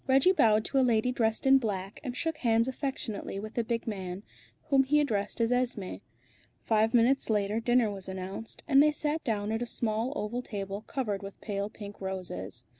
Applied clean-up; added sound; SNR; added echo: none; none; none; none.